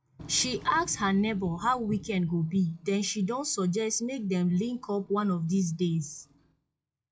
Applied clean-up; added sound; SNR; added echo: classical method WPE with log-MMSE.